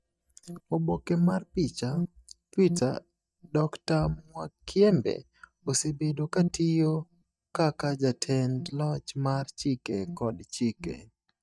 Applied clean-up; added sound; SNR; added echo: neural mask model DeepFilterNet 3.